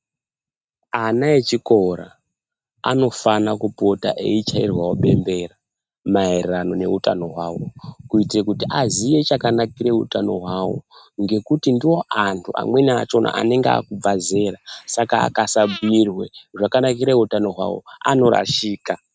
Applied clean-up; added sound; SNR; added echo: neural mask model RNNoise.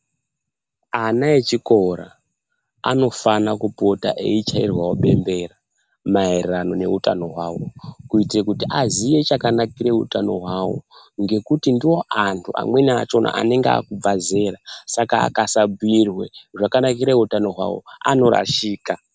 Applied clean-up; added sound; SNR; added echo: none; none; none; none.